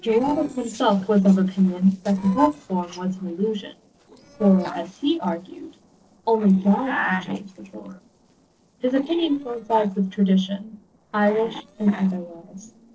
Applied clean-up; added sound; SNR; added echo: neural separator model SepFormer DNS4.